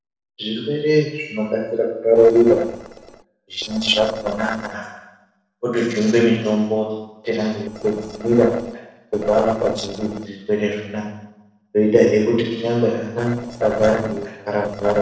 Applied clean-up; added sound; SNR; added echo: neural separator model SepFormer DNS4.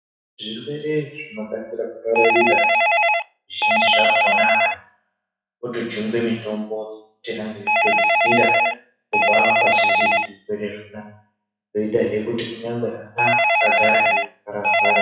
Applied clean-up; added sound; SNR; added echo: classical method WPE with log-MMSE.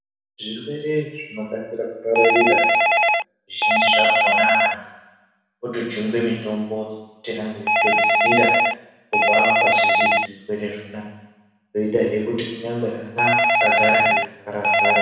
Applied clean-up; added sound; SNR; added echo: none; Telephone; -4 dB; reverberation time 1.0 s.